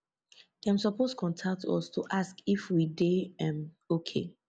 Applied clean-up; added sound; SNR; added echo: none; none; none; none.